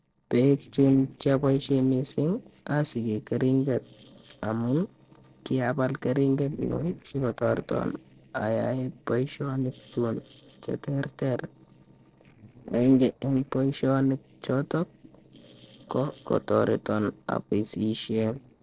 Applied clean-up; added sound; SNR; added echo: neural separator model SepFormer DNS4.